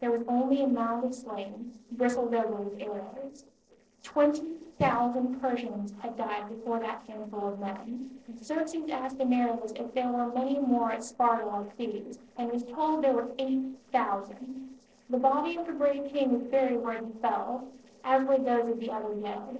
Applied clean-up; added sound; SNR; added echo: neural separator model SepFormer DNS4.